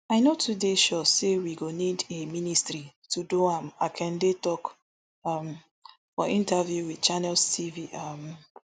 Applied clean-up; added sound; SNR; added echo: none; none; none; none.